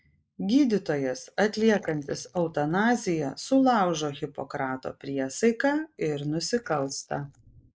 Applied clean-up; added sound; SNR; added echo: neural mask model Resemble Enhance denoiser.